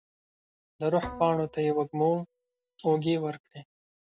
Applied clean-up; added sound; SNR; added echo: none; Bowed string instrument; 16 dB; none.